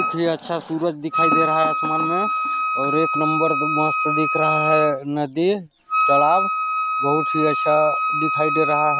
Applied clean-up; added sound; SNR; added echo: none; Wind instrument, woodwind instrument; 0 dB; none.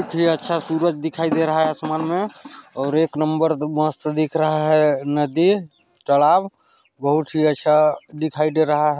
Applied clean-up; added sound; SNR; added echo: none; none; none; none.